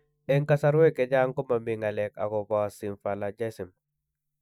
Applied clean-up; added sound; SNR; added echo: neural mask model DeepFilterNet 3.